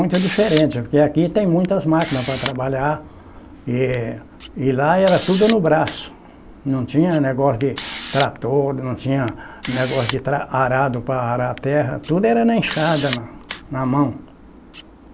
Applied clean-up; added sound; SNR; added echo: none; Camera; 13 dB; none.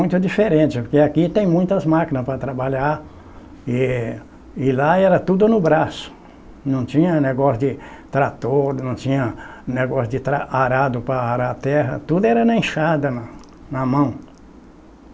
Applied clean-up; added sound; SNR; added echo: none; none; none; none.